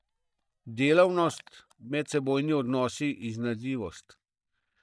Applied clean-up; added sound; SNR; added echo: neural mask model DeepFilterNet 3.